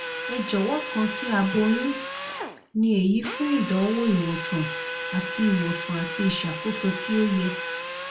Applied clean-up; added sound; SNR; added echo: none; Drill; 7 dB; reverberation time 0.2 s.